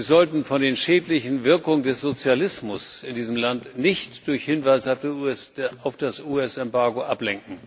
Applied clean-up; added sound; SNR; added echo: none; none; none; none.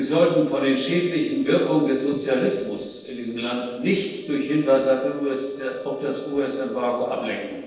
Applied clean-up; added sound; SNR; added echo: neural separator model SepFormer DNS4.